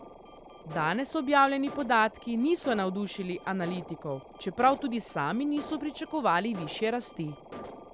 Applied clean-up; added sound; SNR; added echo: none; Alarm; 16 dB; none.